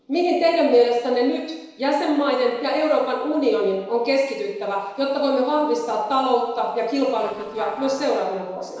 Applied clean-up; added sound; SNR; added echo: neural separator model SepFormer DNS4.